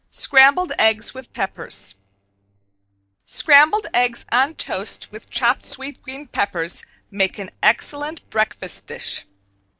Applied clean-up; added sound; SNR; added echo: neural separator model SepFormer DNS4.